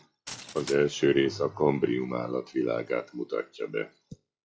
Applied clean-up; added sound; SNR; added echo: classical method log-MMSE.